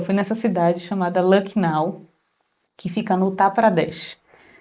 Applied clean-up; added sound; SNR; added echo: neural mask model Resemble Enhance denoiser.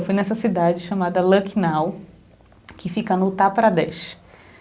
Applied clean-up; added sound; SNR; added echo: none; none; none; none.